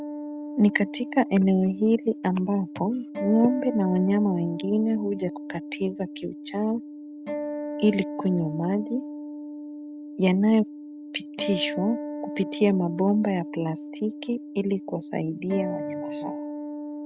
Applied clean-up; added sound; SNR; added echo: none; Acoustic guitar; 9 dB; none.